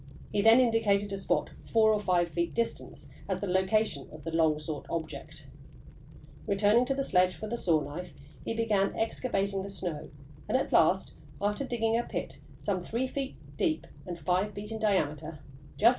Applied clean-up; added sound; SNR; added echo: none; Fire; 16 dB; none.